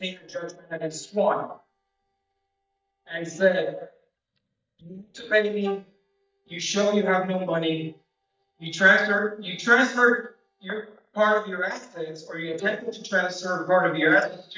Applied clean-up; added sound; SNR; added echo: neural mask model DeepFilterNet 3.